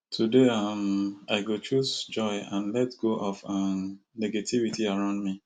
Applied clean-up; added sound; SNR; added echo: none; none; none; none.